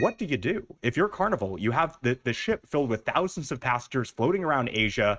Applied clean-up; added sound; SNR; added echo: neural mask model RNNoise.